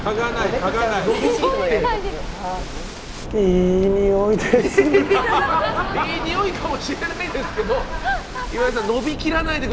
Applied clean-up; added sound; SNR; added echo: none; Waves, surf; 8 dB; none.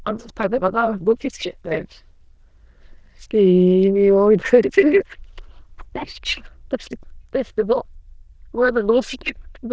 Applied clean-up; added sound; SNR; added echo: neural diffusion model UNIVERSE++.